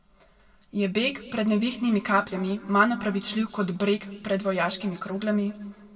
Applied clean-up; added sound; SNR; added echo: none; none; none; reverberation time 1.4 s.